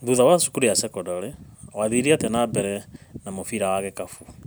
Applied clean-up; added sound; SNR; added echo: none; none; none; none.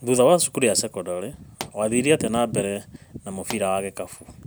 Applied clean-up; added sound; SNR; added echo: none; Explosion; 19 dB; none.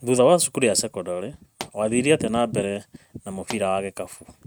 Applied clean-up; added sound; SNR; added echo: neural mask model RNNoise.